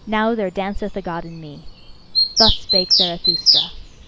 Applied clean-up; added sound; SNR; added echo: none; Bird vocalization, bird call, bird song; -3 dB; none.